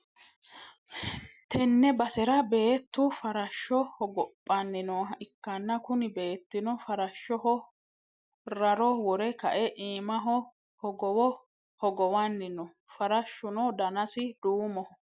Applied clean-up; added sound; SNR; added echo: none; none; none; none.